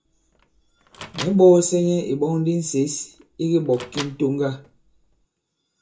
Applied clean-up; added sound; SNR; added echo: none; Microwave oven; 19 dB; reverberation time 0.2 s.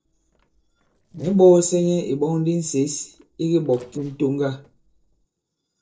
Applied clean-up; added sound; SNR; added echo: neural separator model SepFormer DNS4.